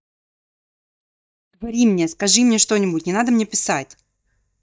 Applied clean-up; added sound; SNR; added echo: neural mask model DeepFilterNet 3.